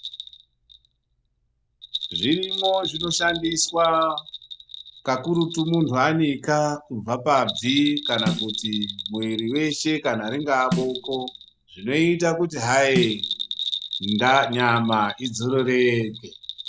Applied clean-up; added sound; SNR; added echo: none; Snare drum + Bell; 9 dB; none.